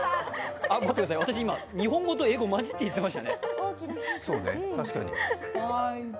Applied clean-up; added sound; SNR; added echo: none; none; none; none.